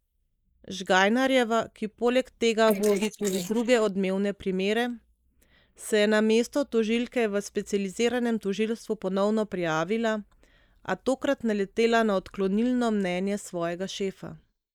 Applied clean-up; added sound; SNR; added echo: neural mask model Resemble Enhance denoiser.